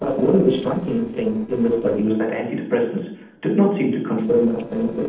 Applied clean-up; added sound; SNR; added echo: neural separator model SepFormer DNS4.